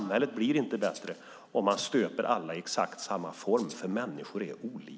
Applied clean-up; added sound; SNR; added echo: none; Rattle (instrument); 19 dB; none.